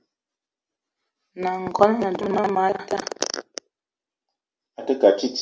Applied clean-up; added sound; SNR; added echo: none; none; none; none.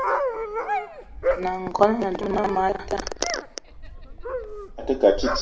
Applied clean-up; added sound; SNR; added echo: none; Dog; 4 dB; none.